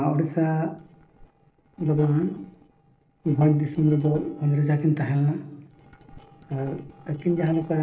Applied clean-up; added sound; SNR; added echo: neural separator model SepFormer DNS4.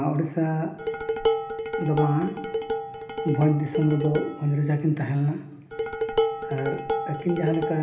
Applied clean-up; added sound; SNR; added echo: none; Dishes, pots, and pans; 3 dB; reverberation time 1.0 s.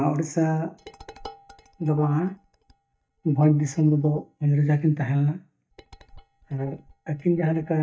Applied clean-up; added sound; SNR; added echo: neural mask model DeepFilterNet 3.